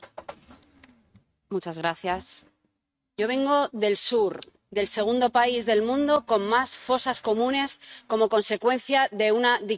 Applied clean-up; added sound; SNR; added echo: neural mask model RNNoise.